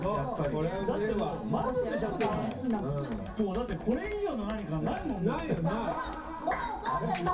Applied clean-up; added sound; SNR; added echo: none; Computer keyboard; 13 dB; reverberation time 0.3 s.